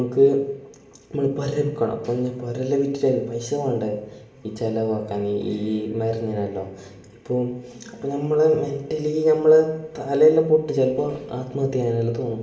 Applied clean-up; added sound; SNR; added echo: none; none; none; reverberation time 0.8 s.